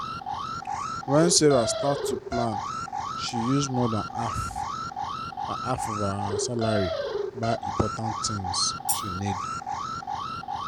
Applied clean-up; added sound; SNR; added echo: none; Alarm + Tambourine; 2 dB; none.